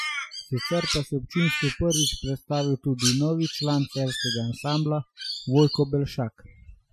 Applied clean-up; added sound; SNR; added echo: classical method Wiener filter.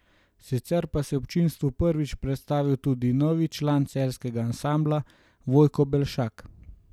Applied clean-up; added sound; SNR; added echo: none; none; none; none.